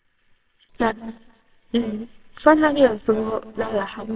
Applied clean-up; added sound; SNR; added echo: neural separator model SepFormer WHAMR!.